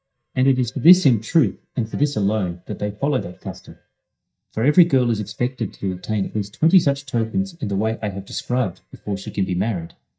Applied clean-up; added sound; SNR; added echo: neural mask model DeepFilterNet 3.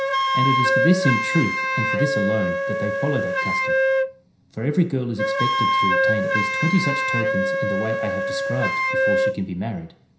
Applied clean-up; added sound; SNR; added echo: none; Wind instrument, woodwind instrument; -3 dB; reverberation time 0.5 s.